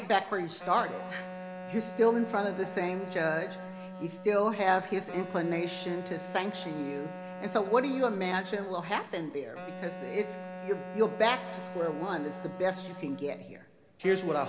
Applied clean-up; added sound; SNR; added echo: none; Wind instrument, woodwind instrument; 11 dB; reverberation time 2.9 s.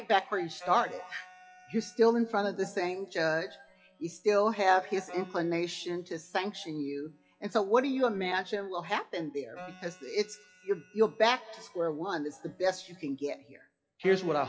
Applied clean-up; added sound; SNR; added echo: classical method WPE with log-MMSE.